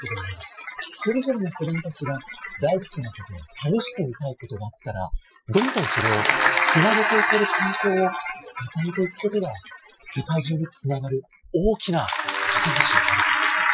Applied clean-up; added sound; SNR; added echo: classical method Wiener filter.